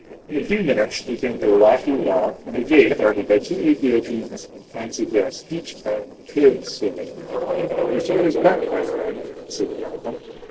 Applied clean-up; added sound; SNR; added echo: neural separator model SepFormer DNS4.